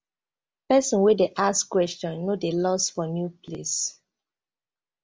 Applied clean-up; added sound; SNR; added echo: none; none; none; none.